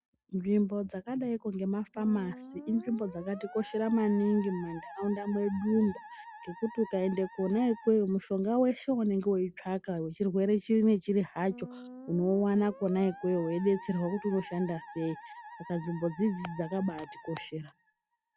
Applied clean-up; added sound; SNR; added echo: classical method log-MMSE.